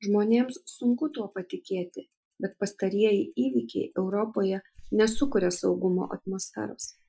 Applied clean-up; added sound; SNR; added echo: classical method Wiener filter.